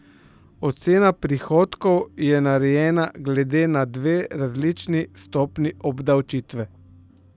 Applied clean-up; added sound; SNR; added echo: none; none; none; none.